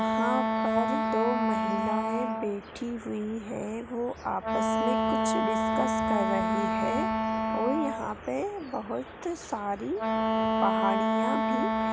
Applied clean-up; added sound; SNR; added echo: none; Wind instrument, woodwind instrument; -3 dB; none.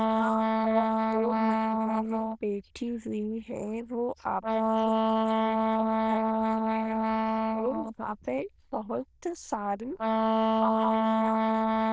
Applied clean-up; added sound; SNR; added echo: neural diffusion model UNIVERSE++.